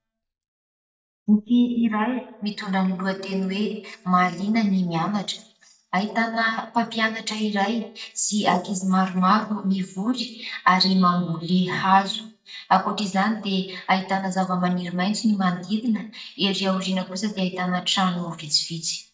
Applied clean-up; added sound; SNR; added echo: neural mask model DeepFilterNet 3.